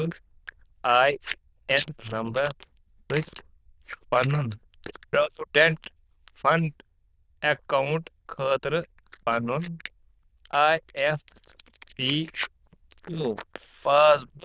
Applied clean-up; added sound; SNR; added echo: neural diffusion model UNIVERSE++.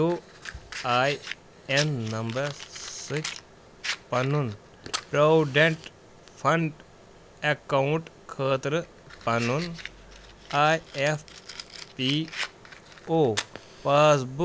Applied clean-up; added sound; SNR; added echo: none; Fire; 14 dB; none.